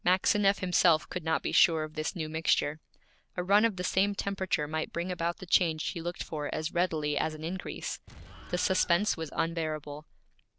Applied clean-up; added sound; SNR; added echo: neural separator model SepFormer DNS4.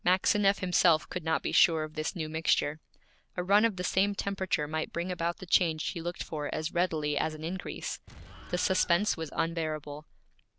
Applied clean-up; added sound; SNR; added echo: none; Explosion; 17 dB; none.